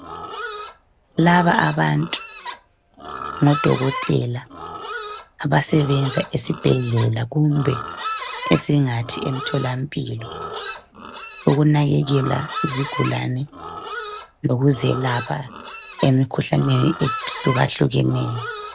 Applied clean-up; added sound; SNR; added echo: none; Livestock, farm animals, working animals; 11 dB; none.